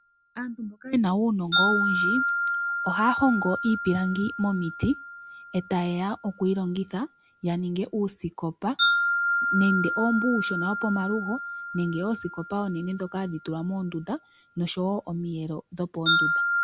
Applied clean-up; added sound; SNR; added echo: none; Wind chime; 2 dB; none.